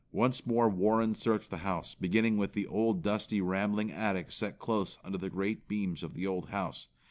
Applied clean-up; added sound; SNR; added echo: none; none; none; none.